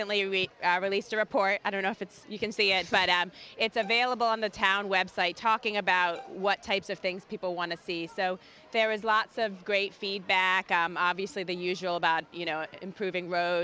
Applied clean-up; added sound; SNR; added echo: none; Bowed string instrument; 20 dB; none.